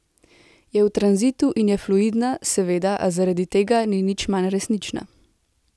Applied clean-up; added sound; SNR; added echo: none; none; none; none.